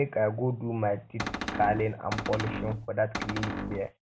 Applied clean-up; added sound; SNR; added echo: none; Cupboard open or close; 4 dB; none.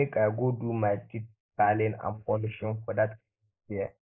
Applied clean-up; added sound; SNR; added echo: neural mask model Resemble Enhance denoiser.